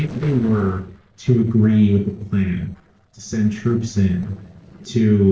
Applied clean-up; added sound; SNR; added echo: neural separator model SepFormer DNS4.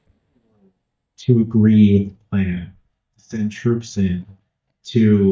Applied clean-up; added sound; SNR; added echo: neural mask model DeepFilterNet 3.